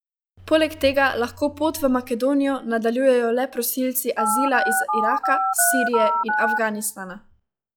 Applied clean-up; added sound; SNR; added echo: classical method log-MMSE.